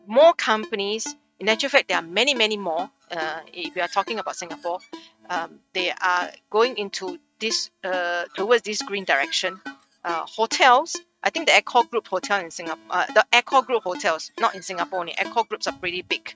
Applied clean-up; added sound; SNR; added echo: neural mask model RNNoise.